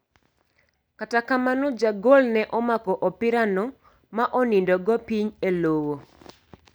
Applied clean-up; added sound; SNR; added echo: none; none; none; none.